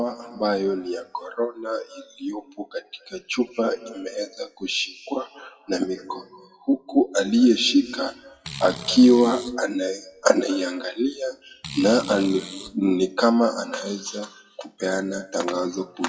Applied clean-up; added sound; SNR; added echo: classical method WPE with log-MMSE.